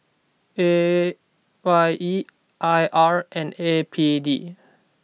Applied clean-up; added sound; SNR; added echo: none; none; none; none.